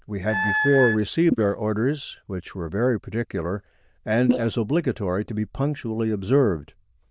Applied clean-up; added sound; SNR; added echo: neural diffusion model UNIVERSE++.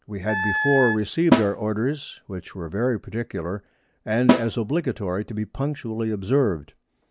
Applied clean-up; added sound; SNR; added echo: none; Snare drum + Wind instrument, woodwind instrument; 1 dB; none.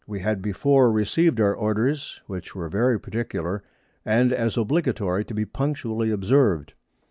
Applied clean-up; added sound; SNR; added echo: none; none; none; none.